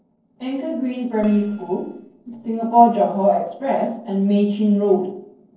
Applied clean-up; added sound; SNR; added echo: neural separator model SepFormer DNS4.